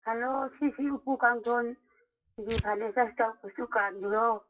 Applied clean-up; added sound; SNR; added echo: classical method WPE with log-MMSE.